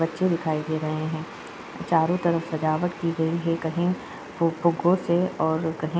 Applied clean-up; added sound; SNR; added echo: none; Applause / Crowd / Cheering; 19 dB; none.